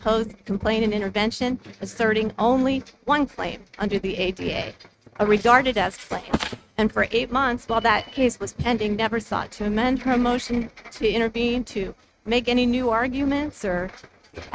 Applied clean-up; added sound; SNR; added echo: neural mask model RNNoise.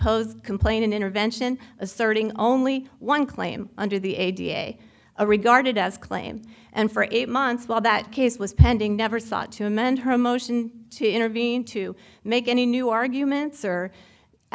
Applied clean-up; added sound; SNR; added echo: none; none; none; none.